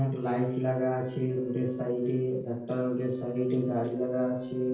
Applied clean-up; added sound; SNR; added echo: neural separator model SepFormer DNS4.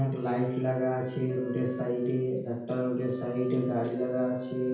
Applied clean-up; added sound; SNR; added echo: none; Wind instrument, woodwind instrument; 19 dB; reverberation time 0.9 s.